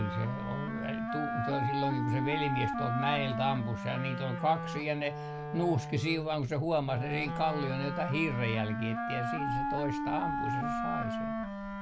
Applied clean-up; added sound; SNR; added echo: none; Wind instrument, woodwind instrument; 2 dB; none.